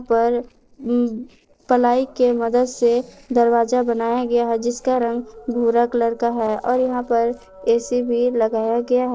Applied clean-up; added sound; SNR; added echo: neural separator model SepFormer DNS4.